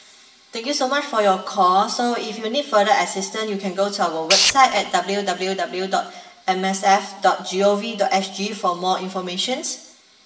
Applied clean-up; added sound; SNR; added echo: none; Tools; 0 dB; reverberation time 0.8 s.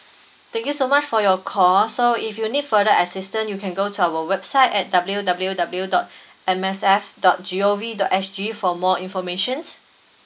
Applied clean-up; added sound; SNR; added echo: none; none; none; none.